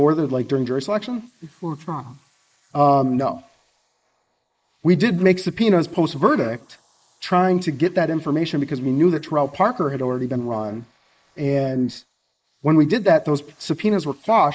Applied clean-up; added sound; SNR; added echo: neural mask model Resemble Enhance denoiser.